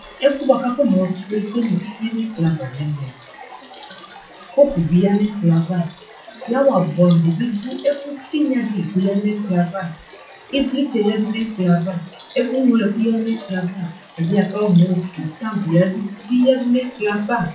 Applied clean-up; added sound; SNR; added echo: classical method WPE with log-MMSE.